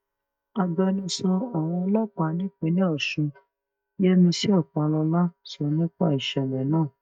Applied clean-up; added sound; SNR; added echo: neural mask model DeepFilterNet 3.